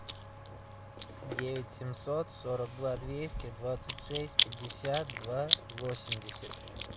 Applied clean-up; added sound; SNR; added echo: none; Chewing, mastication; -2 dB; none.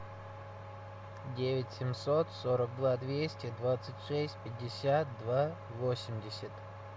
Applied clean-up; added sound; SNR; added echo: none; none; none; none.